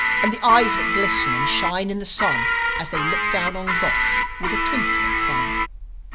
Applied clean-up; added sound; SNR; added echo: none; Guitar; -2 dB; none.